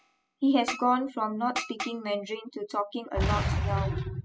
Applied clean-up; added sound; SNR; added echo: classical method spectral subtraction.